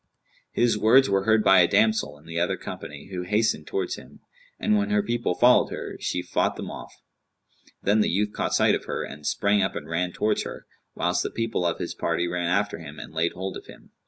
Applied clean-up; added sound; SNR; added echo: none; none; none; none.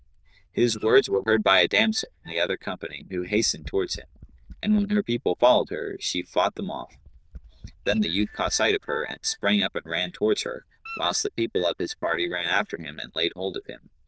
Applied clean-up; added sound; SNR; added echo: neural diffusion model UNIVERSE++.